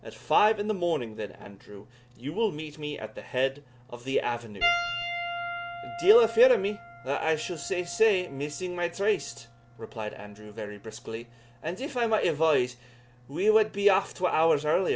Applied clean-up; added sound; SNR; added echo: none; Piano; 12 dB; none.